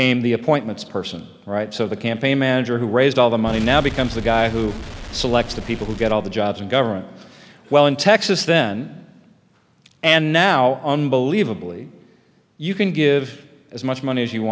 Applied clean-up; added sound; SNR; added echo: none; Explosion; 11 dB; none.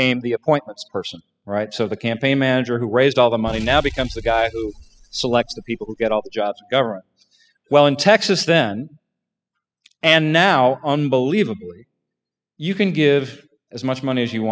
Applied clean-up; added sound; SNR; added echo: classical method spectral subtraction.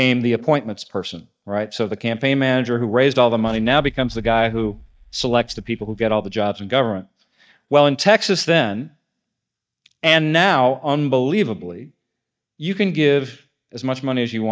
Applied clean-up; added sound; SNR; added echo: neural mask model DeepFilterNet 3.